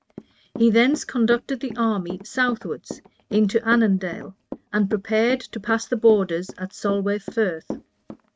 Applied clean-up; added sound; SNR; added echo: neural mask model RNNoise.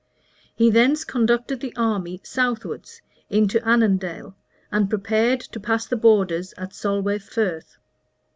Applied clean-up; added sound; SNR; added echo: none; none; none; none.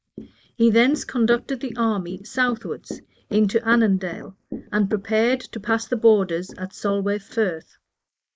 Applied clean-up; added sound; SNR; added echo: neural mask model Resemble Enhance denoiser.